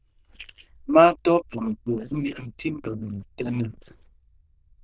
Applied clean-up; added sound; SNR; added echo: neural diffusion model UNIVERSE++.